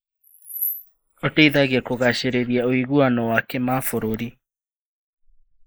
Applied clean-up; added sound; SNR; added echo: neural mask model Resemble Enhance denoiser.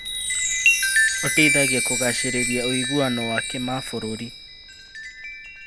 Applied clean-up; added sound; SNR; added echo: none; Chime; -4 dB; none.